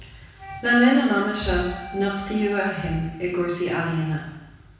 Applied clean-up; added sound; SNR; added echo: none; Wind instrument, woodwind instrument; 17 dB; reverberation time 1.0 s.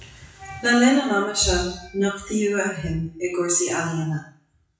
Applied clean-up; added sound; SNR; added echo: classical method WPE with log-MMSE.